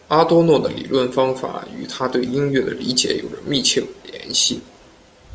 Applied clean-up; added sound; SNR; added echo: none; none; none; none.